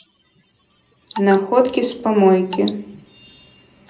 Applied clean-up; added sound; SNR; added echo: none; Drip / Water; 15 dB; reverberation time 0.5 s.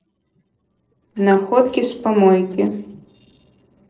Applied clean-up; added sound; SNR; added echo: neural separator model SepFormer DNS4.